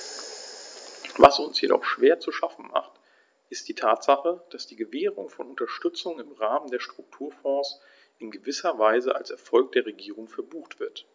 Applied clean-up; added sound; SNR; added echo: none; none; none; none.